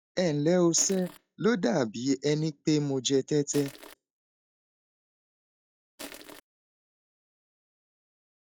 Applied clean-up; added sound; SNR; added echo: classical method log-MMSE.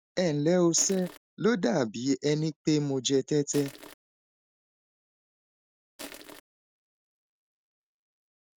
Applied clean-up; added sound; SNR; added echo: none; Crushing; 13 dB; none.